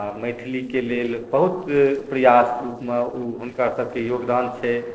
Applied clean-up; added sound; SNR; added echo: neural separator model SepFormer DNS4.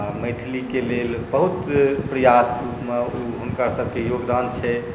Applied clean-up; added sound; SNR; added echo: none; Insect; 18 dB; none.